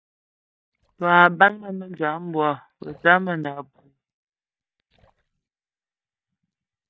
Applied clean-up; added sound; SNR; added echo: neural mask model DeepFilterNet 3.